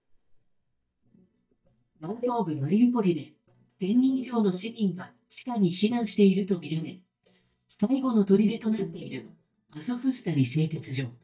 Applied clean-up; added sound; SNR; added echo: neural mask model DeepFilterNet 3.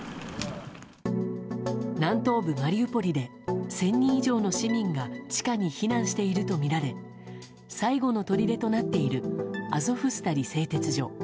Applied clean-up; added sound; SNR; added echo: none; none; none; none.